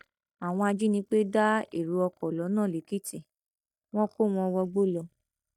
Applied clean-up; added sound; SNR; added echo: neural mask model DeepFilterNet 3.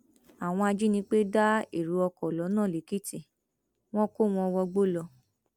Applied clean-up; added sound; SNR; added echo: none; none; none; none.